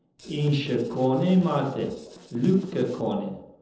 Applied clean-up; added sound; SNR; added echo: neural separator model SepFormer DNS4.